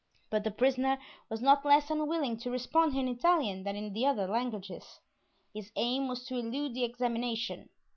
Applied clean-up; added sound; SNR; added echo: none; none; none; none.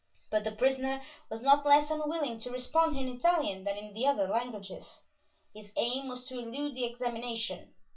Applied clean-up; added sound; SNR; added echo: none; none; none; reverberation time 0.2 s.